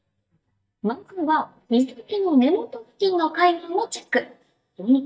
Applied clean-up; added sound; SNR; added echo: neural mask model DeepFilterNet 3.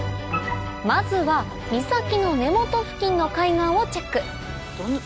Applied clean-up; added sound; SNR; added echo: none; none; none; none.